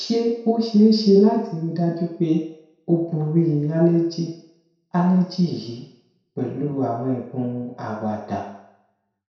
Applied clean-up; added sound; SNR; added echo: none; none; none; reverberation time 0.7 s.